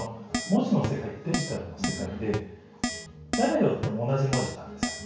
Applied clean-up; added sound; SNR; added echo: none; Keyboard (musical); 6 dB; reverberation time 0.6 s.